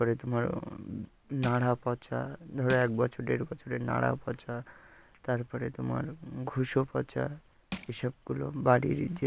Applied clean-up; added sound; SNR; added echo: none; Crushing; 12 dB; none.